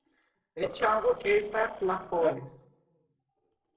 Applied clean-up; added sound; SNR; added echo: neural separator model SepFormer DNS4.